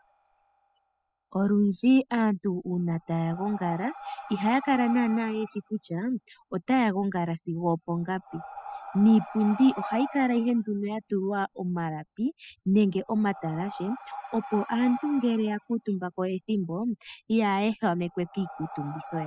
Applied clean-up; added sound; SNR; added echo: classical method spectral subtraction.